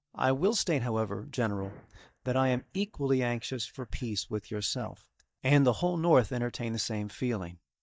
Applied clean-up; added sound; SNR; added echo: neural mask model DeepFilterNet 3.